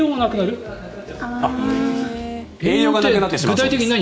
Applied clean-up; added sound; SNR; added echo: none; none; none; none.